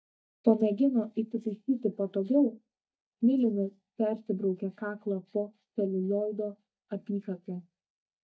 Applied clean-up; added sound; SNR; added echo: neural mask model DeepFilterNet 3.